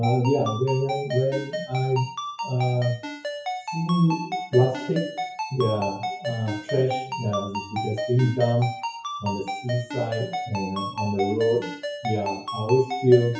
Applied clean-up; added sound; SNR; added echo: classical method WPE with log-MMSE.